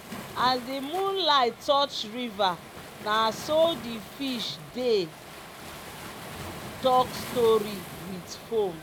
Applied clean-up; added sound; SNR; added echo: none; Waves, surf; 13 dB; none.